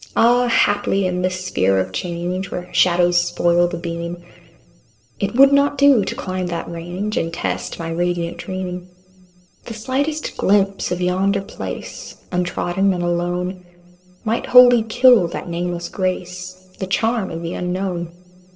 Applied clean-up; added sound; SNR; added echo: neural separator model SepFormer DNS4.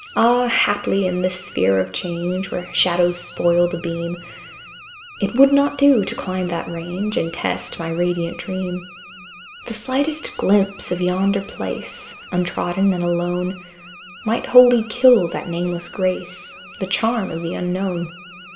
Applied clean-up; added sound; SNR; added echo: none; Alarm; 19 dB; reverberation time 2.8 s.